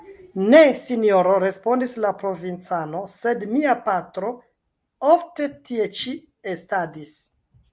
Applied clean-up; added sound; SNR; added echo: none; none; none; none.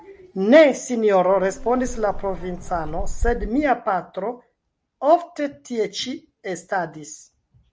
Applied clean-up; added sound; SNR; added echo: none; Insect; 6 dB; none.